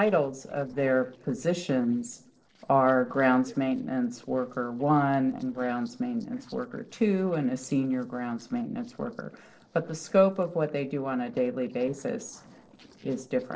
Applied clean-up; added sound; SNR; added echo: neural separator model SepFormer DNS4.